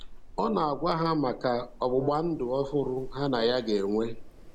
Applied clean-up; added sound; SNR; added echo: none; Wind + Brass instrument; 12 dB; none.